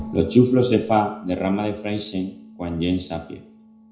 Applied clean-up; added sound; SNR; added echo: none; Bass guitar; 16 dB; reverberation time 0.5 s.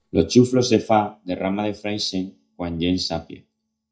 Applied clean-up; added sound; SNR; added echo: neural mask model DeepFilterNet 3.